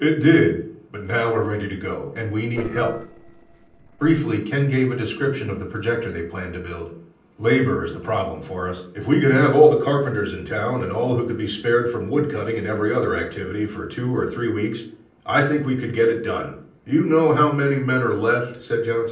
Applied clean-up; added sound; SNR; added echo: neural separator model SepFormer DNS4.